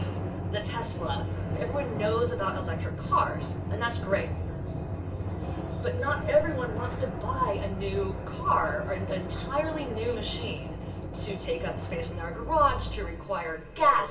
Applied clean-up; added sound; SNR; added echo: none; Drum; 4 dB; reverberation time 0.2 s.